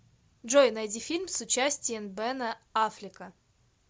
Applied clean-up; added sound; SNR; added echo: none; none; none; none.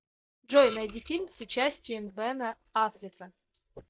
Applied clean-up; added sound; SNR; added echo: neural mask model DeepFilterNet 3.